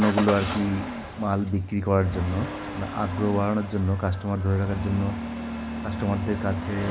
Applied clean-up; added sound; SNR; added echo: none; Engine starting / Accelerating, revving, vroom / Motor vehicle (road); 8 dB; none.